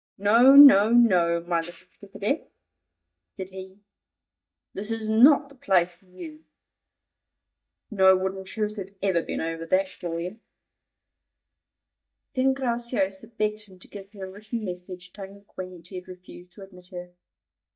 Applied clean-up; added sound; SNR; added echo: neural mask model DeepFilterNet 3.